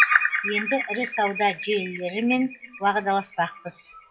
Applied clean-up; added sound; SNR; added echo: classical method WPE with log-MMSE.